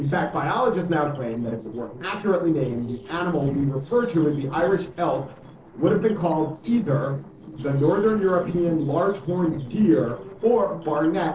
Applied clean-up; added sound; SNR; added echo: neural separator model SepFormer DNS4.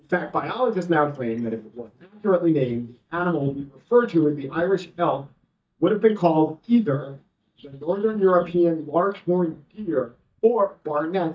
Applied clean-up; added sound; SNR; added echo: neural mask model DeepFilterNet 3.